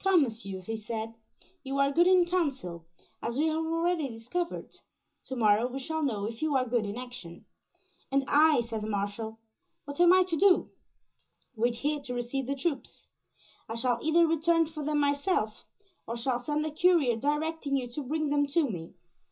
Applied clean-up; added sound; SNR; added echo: none; none; none; reverberation time 0.2 s.